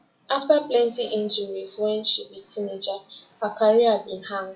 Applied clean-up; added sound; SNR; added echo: classical method WPE with log-MMSE.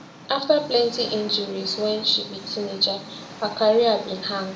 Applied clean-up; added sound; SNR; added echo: none; Engine; 16 dB; reverberation time 0.8 s.